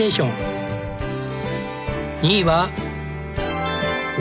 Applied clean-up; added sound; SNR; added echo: none; none; none; none.